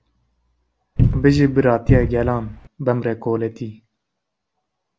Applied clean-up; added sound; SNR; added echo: none; Cupboard open or close; -1 dB; none.